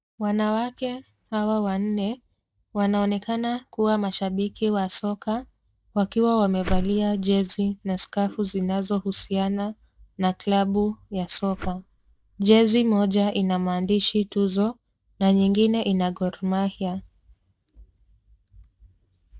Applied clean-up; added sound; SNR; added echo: neural mask model DeepFilterNet 3.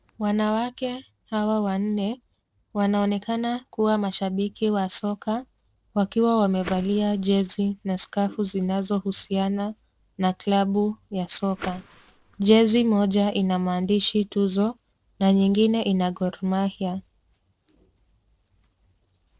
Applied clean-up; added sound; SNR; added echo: neural separator model SepFormer DNS4.